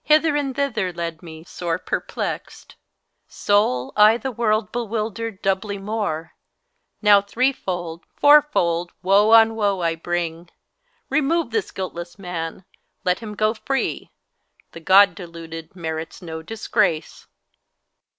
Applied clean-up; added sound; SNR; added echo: none; none; none; none.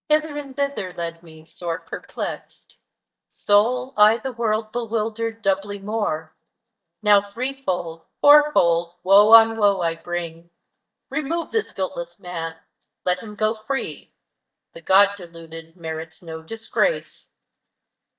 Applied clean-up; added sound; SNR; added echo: neural mask model DeepFilterNet 3.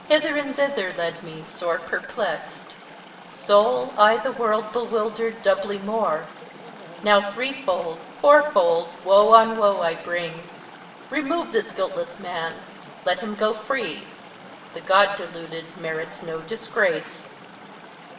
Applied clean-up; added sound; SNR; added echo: none; Chatter / Stream; 19 dB; reverberation time 0.8 s.